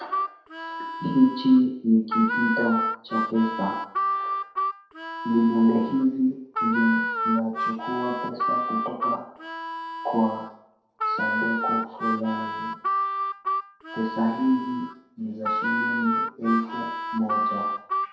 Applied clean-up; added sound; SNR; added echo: none; Harmonica; 3 dB; reverberation time 0.7 s.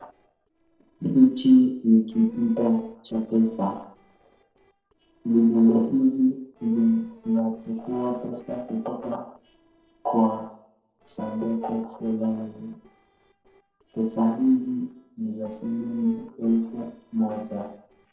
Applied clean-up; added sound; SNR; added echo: neural separator model SepFormer DNS4.